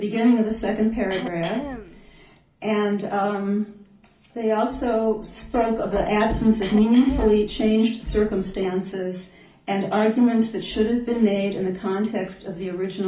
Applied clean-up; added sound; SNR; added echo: none; Cough; 12 dB; reverberation time 0.4 s.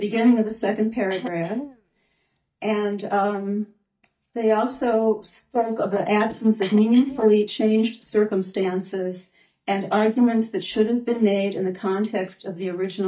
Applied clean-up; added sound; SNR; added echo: neural mask model DeepFilterNet 3.